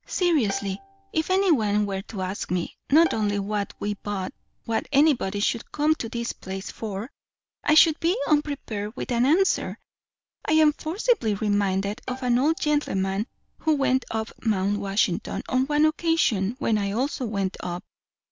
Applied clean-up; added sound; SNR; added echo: none; Bowed string instrument; 19 dB; none.